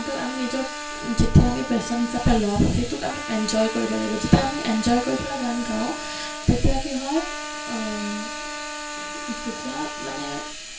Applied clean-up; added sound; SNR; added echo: none; Trumpet; 11 dB; reverberation time 0.4 s.